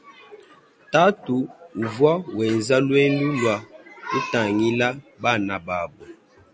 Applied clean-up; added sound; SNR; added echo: none; none; none; none.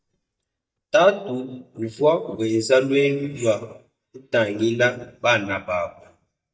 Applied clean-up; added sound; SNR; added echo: neural mask model DeepFilterNet 3.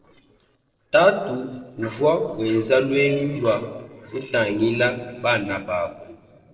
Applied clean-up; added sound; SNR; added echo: neural separator model SepFormer DNS4.